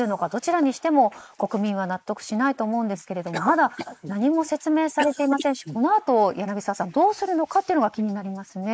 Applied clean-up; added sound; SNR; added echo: neural mask model Resemble Enhance denoiser.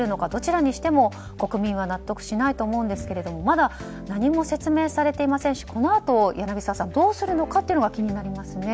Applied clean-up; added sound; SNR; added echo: none; none; none; none.